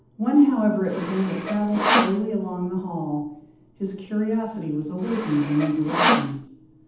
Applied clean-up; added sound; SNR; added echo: none; Sawing; 2 dB; reverberation time 0.8 s.